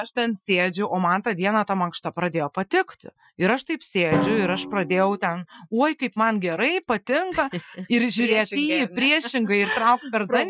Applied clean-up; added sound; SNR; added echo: classical method Wiener filter.